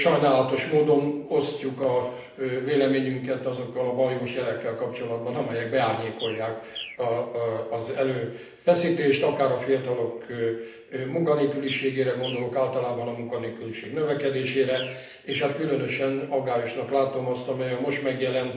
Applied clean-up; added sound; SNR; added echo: none; Bird; 17 dB; reverberation time 0.8 s.